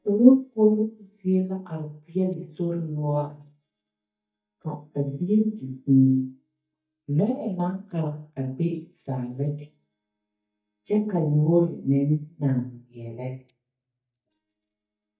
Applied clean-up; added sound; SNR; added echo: neural mask model DeepFilterNet 3.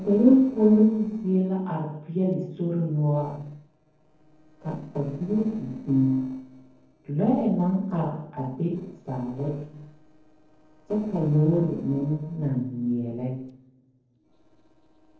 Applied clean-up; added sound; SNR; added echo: neural separator model SepFormer DNS4.